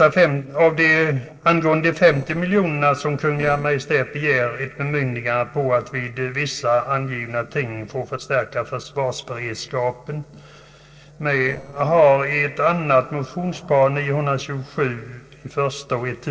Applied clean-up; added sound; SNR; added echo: neural separator model SepFormer DNS4.